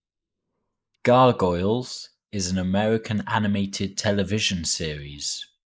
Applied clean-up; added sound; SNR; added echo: neural mask model Resemble Enhance denoiser.